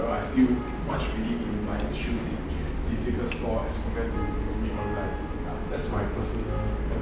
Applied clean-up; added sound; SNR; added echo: none; Wind instrument, woodwind instrument; 16 dB; none.